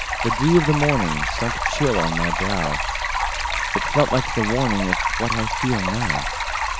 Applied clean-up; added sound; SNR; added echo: none; Stream; 0 dB; none.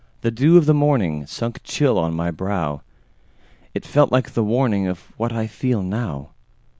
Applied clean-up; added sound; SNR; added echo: none; none; none; none.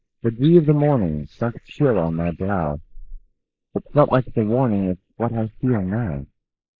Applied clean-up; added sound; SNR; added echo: neural mask model Resemble Enhance denoiser.